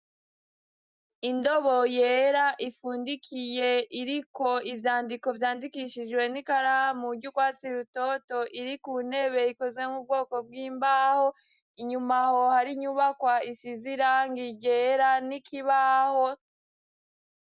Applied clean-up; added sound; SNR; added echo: none; none; none; none.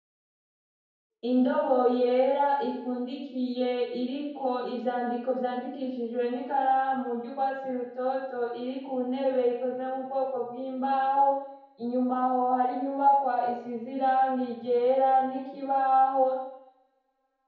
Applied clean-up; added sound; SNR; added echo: none; none; none; reverberation time 0.9 s.